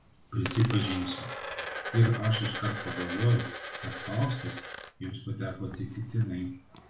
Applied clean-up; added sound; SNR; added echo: none; Coin (dropping); 9 dB; reverberation time 0.3 s.